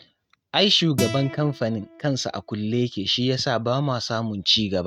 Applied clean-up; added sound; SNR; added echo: neural mask model RNNoise.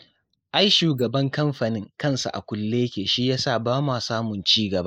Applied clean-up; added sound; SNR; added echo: neural mask model Resemble Enhance denoiser.